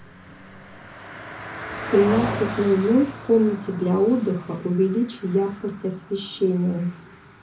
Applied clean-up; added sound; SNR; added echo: none; Car passing by; 12 dB; reverberation time 0.4 s.